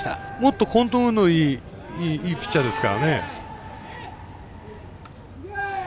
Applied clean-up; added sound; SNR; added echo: none; none; none; none.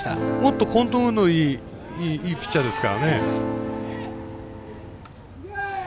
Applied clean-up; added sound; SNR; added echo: none; Acoustic guitar / Strum; 5 dB; none.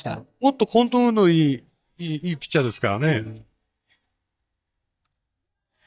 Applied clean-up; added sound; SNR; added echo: neural mask model DeepFilterNet 3.